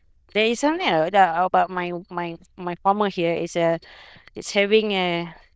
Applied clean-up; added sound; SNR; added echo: neural diffusion model UNIVERSE++.